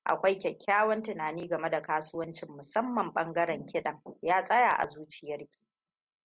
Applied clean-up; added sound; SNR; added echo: none; none; none; none.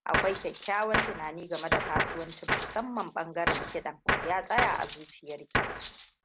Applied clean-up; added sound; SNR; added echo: none; Gunshot, gunfire + Cutlery, silverware; -1 dB; none.